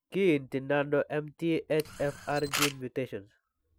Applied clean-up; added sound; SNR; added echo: none; Camera; 5 dB; none.